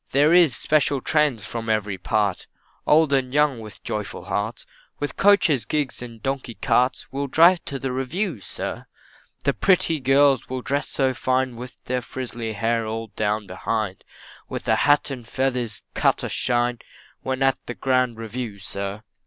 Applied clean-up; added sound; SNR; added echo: none; none; none; none.